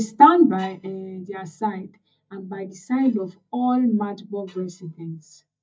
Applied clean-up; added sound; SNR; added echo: neural mask model DeepFilterNet 3.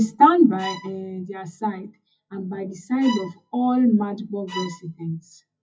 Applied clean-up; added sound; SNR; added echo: classical method WPE with log-MMSE.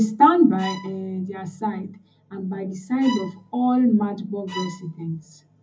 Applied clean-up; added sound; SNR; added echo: none; Bowed string instrument; 16 dB; reverberation time 0.4 s.